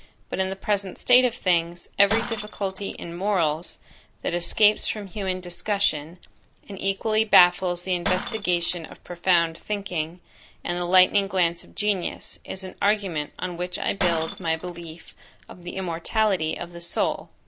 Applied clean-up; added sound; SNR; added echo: none; Shatter; 13 dB; none.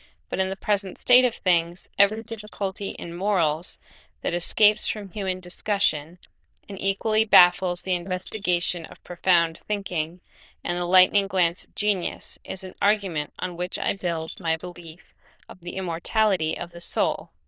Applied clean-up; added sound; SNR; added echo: neural diffusion model UNIVERSE++.